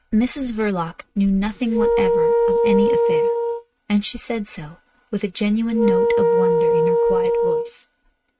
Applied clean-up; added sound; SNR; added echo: neural mask model RNNoise.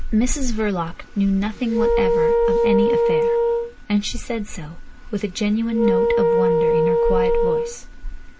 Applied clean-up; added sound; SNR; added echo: none; Wind instrument, woodwind instrument; -3 dB; none.